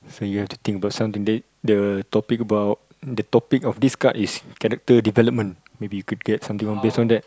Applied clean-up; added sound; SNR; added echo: none; none; none; none.